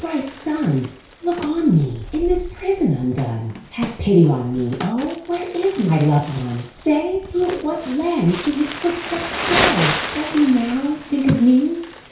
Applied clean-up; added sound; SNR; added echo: none; Crumpling, crinkling; 9 dB; reverberation time 0.6 s.